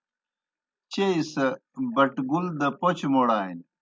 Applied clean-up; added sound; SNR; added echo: none; none; none; none.